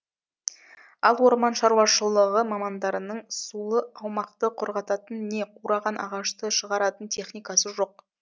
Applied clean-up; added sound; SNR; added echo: none; none; none; none.